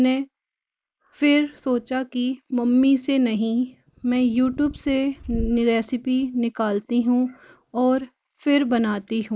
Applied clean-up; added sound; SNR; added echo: neural mask model Resemble Enhance denoiser.